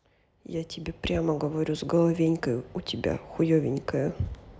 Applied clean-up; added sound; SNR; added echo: none; none; none; none.